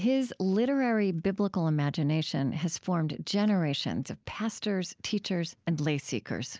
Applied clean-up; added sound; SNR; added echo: none; none; none; none.